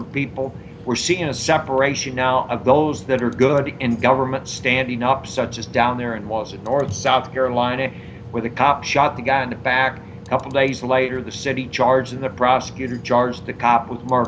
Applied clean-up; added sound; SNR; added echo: none; none; none; none.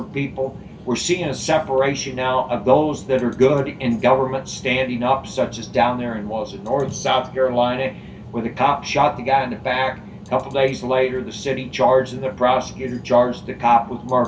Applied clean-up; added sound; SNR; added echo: none; none; none; reverberation time 0.2 s.